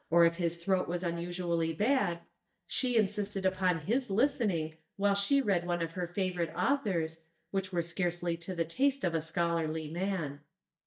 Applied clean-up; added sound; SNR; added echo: neural mask model DeepFilterNet 3.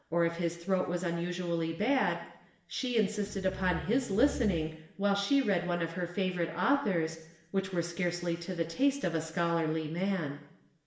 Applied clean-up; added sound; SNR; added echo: none; Growling; 11 dB; reverberation time 0.8 s.